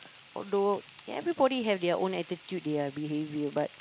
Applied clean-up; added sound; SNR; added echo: none; Frying (food); 16 dB; none.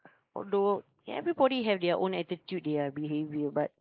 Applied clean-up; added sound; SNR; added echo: neural mask model Resemble Enhance denoiser.